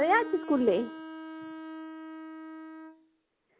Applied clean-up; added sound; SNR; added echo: none; Bowed string instrument; 11 dB; none.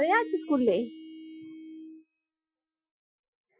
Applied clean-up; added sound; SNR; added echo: classical method Wiener filter.